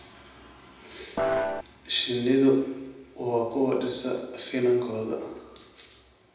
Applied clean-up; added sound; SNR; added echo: none; Piano; -3 dB; reverberation time 0.9 s.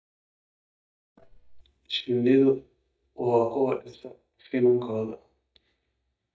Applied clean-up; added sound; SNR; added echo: neural mask model DeepFilterNet 3.